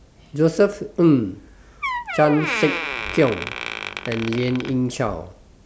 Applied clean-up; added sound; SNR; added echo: none; Door; 9 dB; none.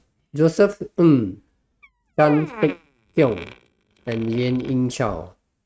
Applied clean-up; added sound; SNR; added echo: neural mask model RNNoise.